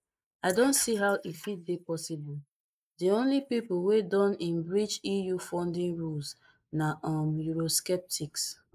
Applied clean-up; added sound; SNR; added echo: neural mask model Resemble Enhance denoiser.